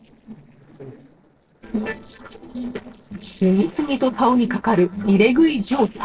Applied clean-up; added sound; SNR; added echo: neural separator model SepFormer DNS4.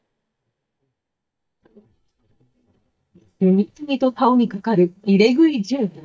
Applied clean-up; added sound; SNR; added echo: neural mask model DeepFilterNet 3.